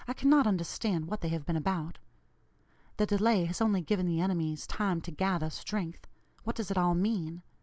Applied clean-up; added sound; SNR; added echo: none; none; none; none.